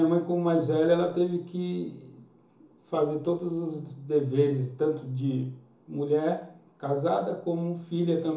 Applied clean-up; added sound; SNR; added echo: none; none; none; reverberation time 0.7 s.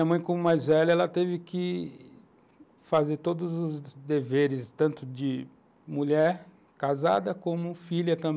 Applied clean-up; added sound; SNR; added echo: none; none; none; none.